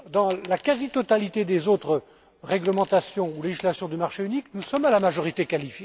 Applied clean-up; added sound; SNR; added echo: none; Coin (dropping); 19 dB; none.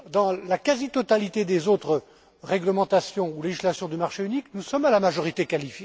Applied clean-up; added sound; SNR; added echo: none; none; none; none.